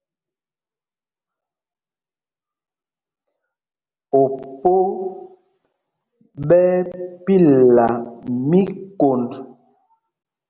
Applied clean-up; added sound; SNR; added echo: none; none; none; none.